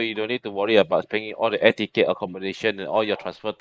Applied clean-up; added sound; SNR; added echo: neural mask model Resemble Enhance denoiser.